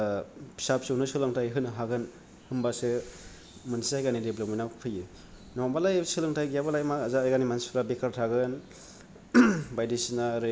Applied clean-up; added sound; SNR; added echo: none; none; none; none.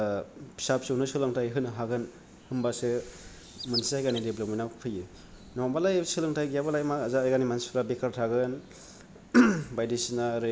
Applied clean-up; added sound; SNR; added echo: none; Chirp, tweet; 10 dB; none.